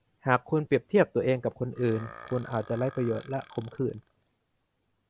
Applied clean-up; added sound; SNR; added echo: none; Burping, eructation; 20 dB; none.